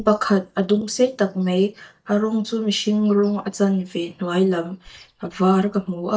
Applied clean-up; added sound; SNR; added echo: neural mask model DeepFilterNet 3.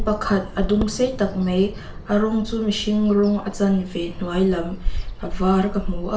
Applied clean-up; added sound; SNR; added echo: none; Bird vocalization, bird call, bird song; 7 dB; reverberation time 0.4 s.